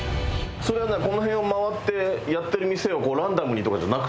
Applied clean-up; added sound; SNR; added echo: none; none; none; none.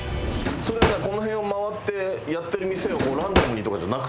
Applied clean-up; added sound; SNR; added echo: none; Drawer open or close; 0 dB; none.